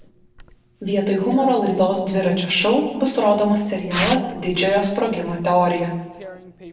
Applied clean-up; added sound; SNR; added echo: none; Tearing; 16 dB; reverberation time 0.9 s.